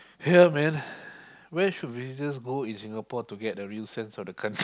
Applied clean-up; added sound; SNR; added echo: none; none; none; none.